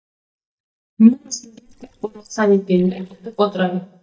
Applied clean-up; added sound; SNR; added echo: neural mask model DeepFilterNet 3.